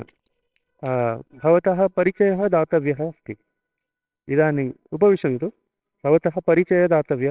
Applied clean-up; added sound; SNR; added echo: neural separator model SepFormer WHAMR!.